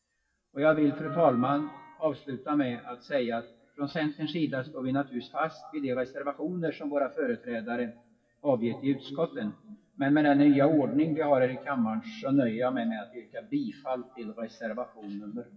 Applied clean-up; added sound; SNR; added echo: classical method WPE with log-MMSE.